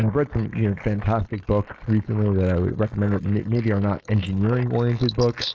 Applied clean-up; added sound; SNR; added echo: neural mask model Resemble Enhance denoiser.